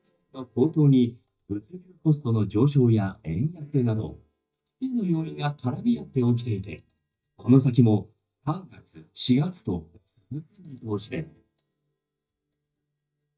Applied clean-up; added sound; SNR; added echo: neural mask model DeepFilterNet 3.